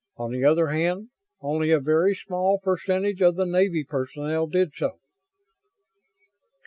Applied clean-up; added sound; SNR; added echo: none; none; none; none.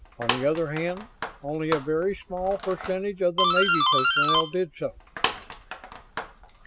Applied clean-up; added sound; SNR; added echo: none; Doorbell; -2 dB; none.